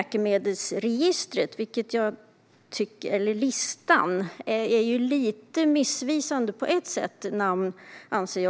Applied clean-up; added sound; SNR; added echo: none; none; none; none.